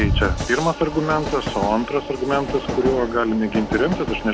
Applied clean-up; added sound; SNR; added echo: none; Train; 5 dB; none.